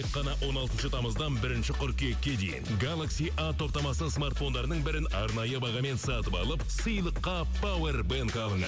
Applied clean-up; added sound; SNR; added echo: none; none; none; none.